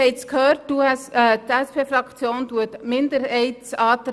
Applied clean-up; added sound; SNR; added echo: none; none; none; none.